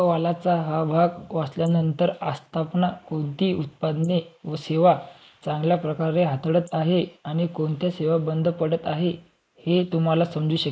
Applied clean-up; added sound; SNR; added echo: neural mask model Resemble Enhance denoiser.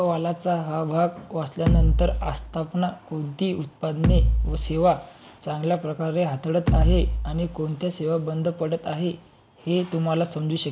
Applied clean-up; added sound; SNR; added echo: none; Bass drum; -2 dB; none.